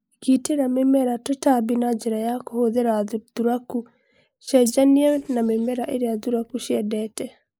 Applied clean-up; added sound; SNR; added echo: neural mask model Resemble Enhance denoiser.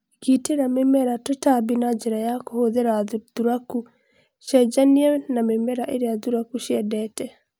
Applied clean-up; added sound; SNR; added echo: none; none; none; none.